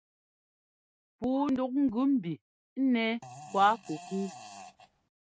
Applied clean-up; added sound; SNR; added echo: none; Fart; 16 dB; none.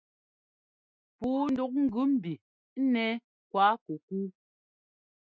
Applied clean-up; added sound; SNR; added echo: none; none; none; none.